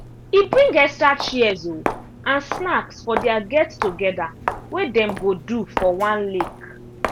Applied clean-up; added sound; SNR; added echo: none; Walk, footsteps; 9 dB; none.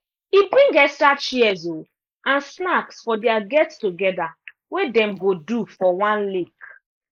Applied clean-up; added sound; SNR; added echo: neural mask model Resemble Enhance denoiser.